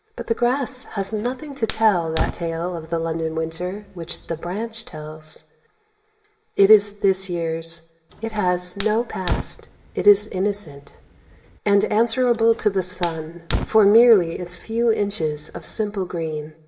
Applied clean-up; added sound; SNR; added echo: none; Fire; 10 dB; reverberation time 0.7 s.